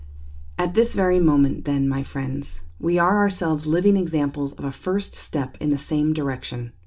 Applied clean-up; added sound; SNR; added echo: none; none; none; reverberation time 0.2 s.